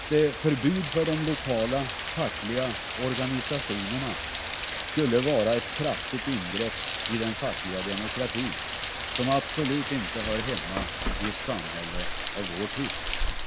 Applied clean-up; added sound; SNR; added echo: none; Rain; 0 dB; none.